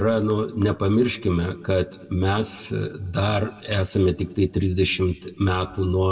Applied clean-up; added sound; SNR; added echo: none; none; none; reverberation time 1.2 s.